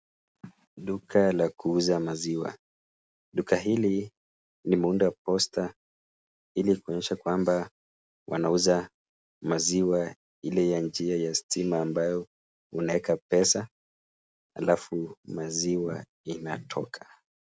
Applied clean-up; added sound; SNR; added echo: none; none; none; none.